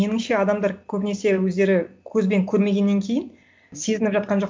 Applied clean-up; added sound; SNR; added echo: none; none; none; none.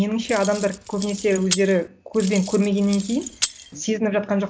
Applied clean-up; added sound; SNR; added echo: none; Keys jangling; 10 dB; none.